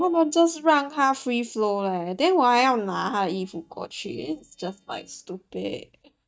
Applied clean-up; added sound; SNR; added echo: neural mask model DeepFilterNet 3.